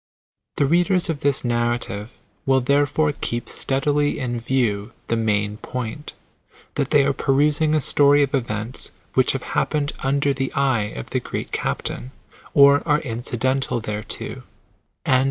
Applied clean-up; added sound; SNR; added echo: none; none; none; none.